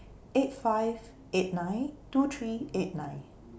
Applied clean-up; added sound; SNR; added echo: none; none; none; none.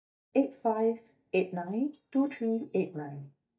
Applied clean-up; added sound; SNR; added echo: neural mask model DeepFilterNet 3.